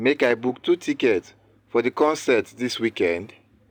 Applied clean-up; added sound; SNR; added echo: none; none; none; none.